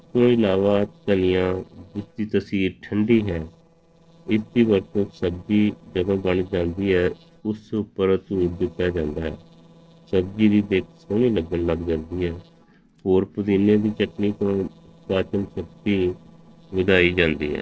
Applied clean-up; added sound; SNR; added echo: neural separator model SepFormer DNS4.